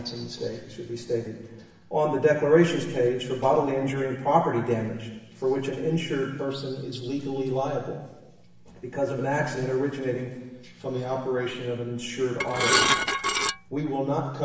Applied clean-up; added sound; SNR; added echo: none; Dishes, pots, and pans / Glass; -3 dB; reverberation time 1.1 s.